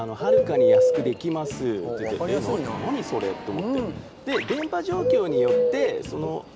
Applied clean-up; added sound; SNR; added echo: none; Bird; -1 dB; none.